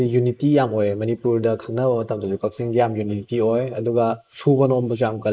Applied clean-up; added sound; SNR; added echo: neural mask model Resemble Enhance denoiser.